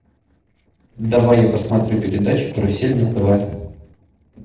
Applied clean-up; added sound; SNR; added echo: neural separator model SepFormer DNS4.